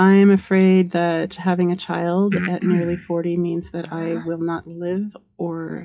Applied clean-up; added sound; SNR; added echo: classical method WPE with log-MMSE.